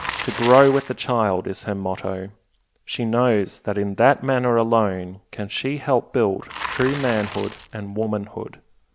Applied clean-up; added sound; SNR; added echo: none; Bicycle; 15 dB; none.